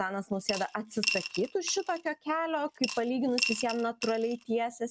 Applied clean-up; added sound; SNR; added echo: none; Coin (dropping) / Glass; 6 dB; none.